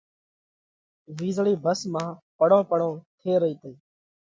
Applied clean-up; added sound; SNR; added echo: none; none; none; none.